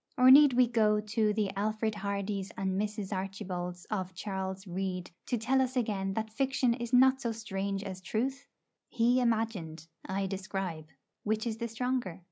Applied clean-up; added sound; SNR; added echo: none; none; none; none.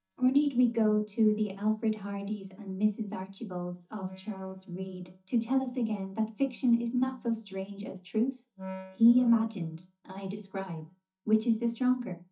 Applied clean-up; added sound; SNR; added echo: neural mask model DeepFilterNet 3.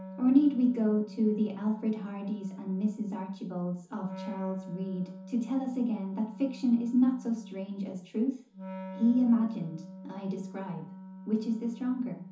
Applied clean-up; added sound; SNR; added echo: none; Wind instrument, woodwind instrument; 14 dB; reverberation time 0.9 s.